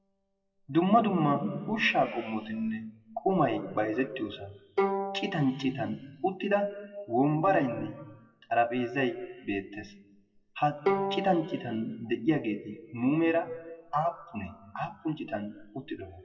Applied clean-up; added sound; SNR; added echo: classical method WPE with log-MMSE.